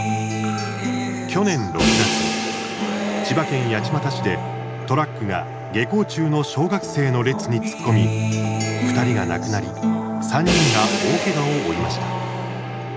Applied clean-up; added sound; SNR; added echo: none; Acoustic guitar + Crash cymbal; 1 dB; none.